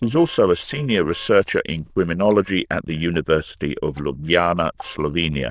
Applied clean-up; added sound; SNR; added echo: neural diffusion model UNIVERSE++.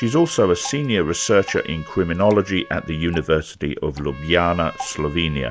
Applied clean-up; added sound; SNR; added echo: none; Trumpet + Drip / Water; 18 dB; none.